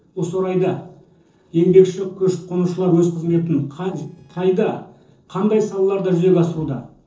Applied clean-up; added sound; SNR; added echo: neural separator model SepFormer DNS4.